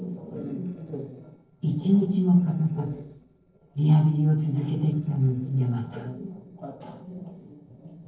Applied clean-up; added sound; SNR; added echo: neural separator model SepFormer DNS4.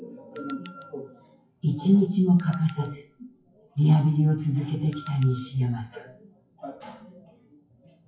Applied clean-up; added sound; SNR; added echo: classical method WPE with log-MMSE.